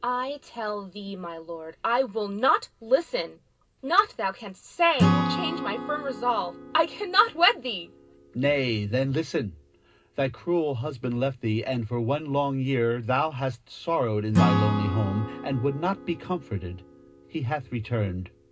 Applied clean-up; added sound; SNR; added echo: none; Acoustic guitar / Strum; 6 dB; reverberation time 0.2 s.